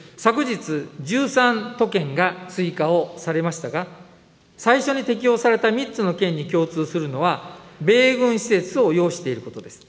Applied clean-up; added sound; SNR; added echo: none; none; none; none.